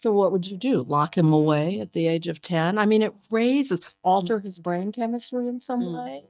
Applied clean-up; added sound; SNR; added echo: neural mask model DeepFilterNet 3.